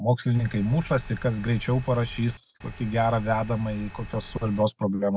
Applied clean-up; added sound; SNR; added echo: none; Engine; 15 dB; none.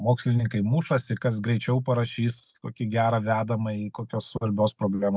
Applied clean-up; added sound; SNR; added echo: none; none; none; none.